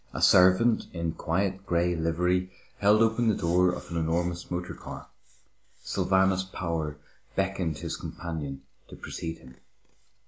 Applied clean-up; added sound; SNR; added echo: none; none; none; none.